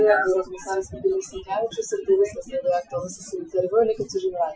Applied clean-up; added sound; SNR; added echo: classical method Wiener filter.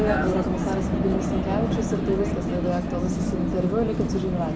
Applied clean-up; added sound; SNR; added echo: none; Vehicle; -2 dB; none.